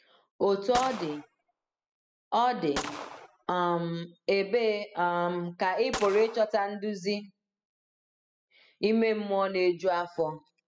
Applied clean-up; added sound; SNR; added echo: classical method spectral subtraction.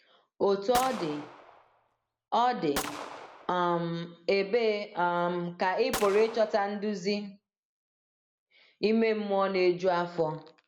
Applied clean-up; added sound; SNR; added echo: none; Gunshot, gunfire; 11 dB; none.